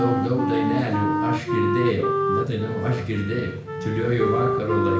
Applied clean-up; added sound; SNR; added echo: none; Wind instrument, woodwind instrument; 0 dB; reverberation time 0.5 s.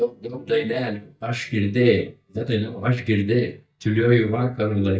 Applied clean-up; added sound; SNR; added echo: neural mask model DeepFilterNet 3.